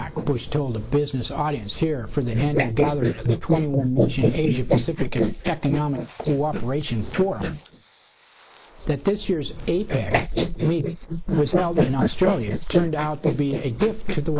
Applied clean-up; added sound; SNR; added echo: neural mask model Resemble Enhance denoiser.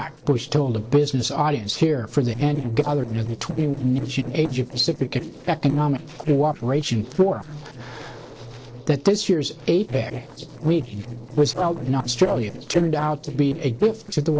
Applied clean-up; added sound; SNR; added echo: neural separator model SepFormer DNS4.